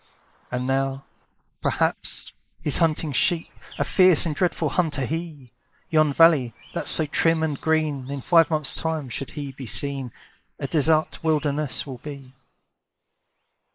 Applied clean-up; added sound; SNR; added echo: neural mask model Resemble Enhance denoiser.